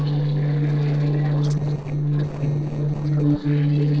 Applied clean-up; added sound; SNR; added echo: neural separator model SepFormer DNS4.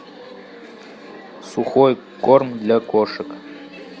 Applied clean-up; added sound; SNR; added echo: none; none; none; none.